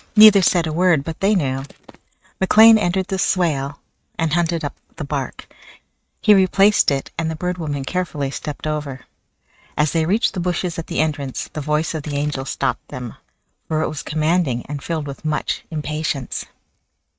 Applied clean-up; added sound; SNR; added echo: neural mask model RNNoise.